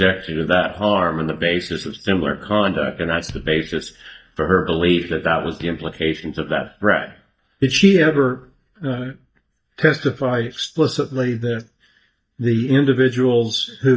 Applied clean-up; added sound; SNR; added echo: neural mask model DeepFilterNet 3.